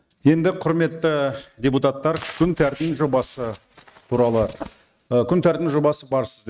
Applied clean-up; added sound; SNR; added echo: neural mask model RNNoise.